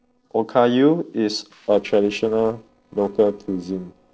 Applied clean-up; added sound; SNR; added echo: neural separator model SepFormer DNS4.